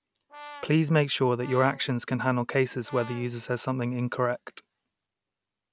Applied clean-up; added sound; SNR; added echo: none; Brass instrument; 19 dB; none.